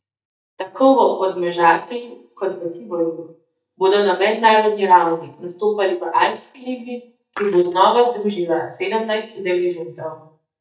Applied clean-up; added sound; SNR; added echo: neural mask model DeepFilterNet 3.